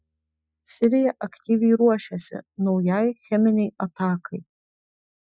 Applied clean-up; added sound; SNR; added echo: classical method Wiener filter.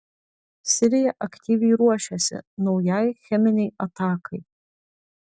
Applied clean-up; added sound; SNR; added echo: none; none; none; none.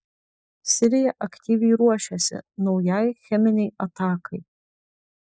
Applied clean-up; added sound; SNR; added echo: neural mask model Resemble Enhance denoiser.